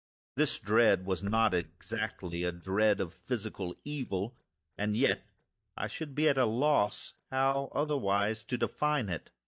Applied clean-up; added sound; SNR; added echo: neural mask model DeepFilterNet 3.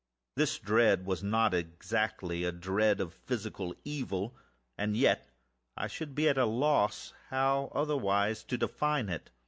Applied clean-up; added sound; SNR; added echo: none; none; none; none.